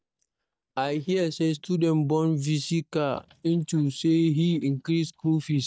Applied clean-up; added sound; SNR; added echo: neural mask model DeepFilterNet 3.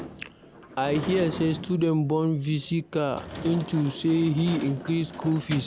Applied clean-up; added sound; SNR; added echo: none; Sliding door / Slam; 13 dB; none.